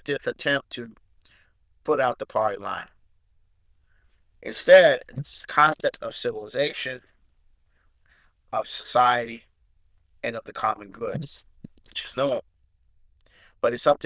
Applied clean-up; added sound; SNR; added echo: neural diffusion model UNIVERSE++.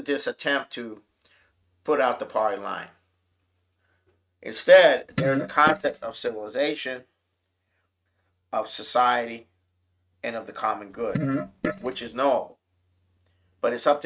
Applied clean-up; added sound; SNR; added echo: neural mask model RNNoise.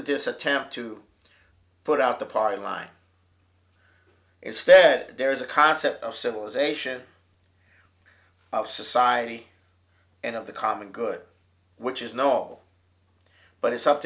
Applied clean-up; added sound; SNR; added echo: none; none; none; none.